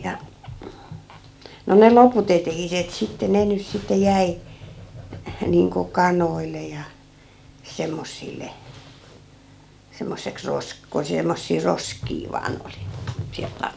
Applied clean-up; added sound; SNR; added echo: none; none; none; none.